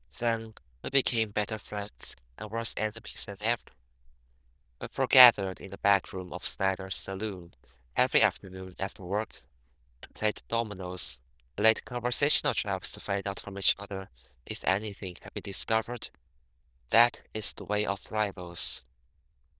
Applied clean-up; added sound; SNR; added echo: neural diffusion model UNIVERSE++.